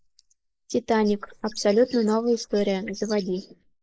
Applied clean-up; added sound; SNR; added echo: neural mask model Resemble Enhance denoiser.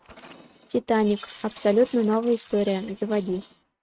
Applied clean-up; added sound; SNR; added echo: neural mask model RNNoise.